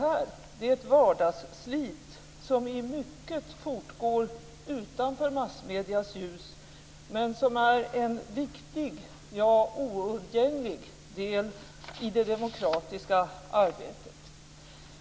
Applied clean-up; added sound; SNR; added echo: none; none; none; none.